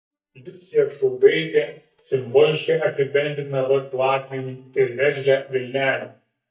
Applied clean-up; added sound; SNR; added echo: neural mask model DeepFilterNet 3.